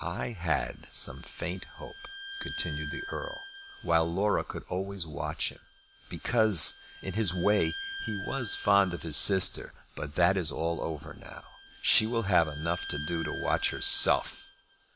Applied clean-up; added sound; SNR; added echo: none; Bowed string instrument; 14 dB; none.